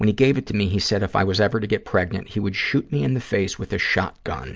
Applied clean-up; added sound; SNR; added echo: none; none; none; none.